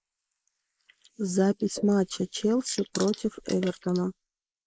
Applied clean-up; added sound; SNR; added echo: neural mask model Resemble Enhance denoiser.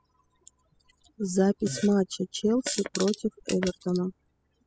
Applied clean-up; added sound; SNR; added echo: classical method spectral subtraction.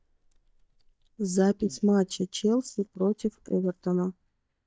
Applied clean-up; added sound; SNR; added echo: neural mask model DeepFilterNet 3.